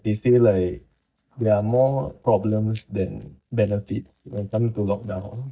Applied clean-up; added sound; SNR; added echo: neural mask model DeepFilterNet 3.